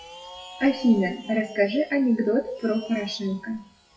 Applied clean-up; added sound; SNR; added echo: classical method WPE with log-MMSE.